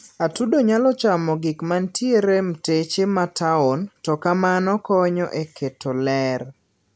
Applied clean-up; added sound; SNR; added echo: none; none; none; none.